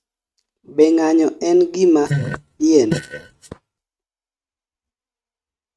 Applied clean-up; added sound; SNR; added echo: neural mask model RNNoise.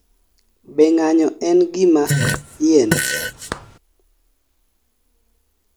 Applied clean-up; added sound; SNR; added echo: none; Fart; 3 dB; none.